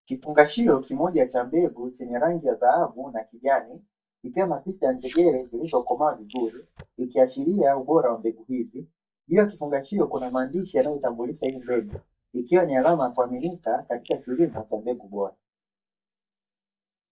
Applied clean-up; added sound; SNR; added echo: neural mask model DeepFilterNet 3.